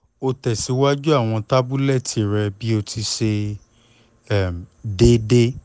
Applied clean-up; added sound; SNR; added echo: none; none; none; none.